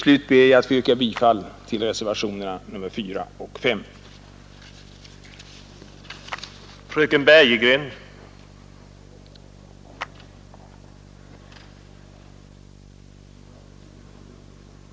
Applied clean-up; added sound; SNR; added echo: none; Clapping; 19 dB; none.